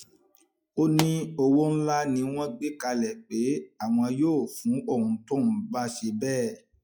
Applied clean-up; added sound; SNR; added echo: classical method log-MMSE.